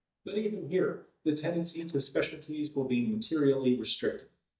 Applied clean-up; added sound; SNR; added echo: neural mask model DeepFilterNet 3.